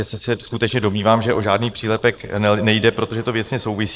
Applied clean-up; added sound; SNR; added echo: neural separator model SepFormer DNS4.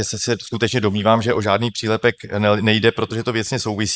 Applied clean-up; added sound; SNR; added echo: neural mask model Resemble Enhance denoiser.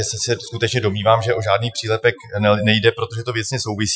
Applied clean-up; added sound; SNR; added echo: classical method Wiener filter.